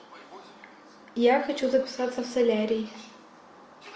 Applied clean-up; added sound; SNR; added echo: none; none; none; none.